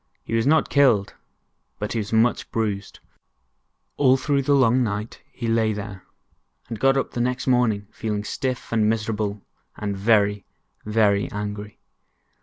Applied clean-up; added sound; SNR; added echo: none; none; none; none.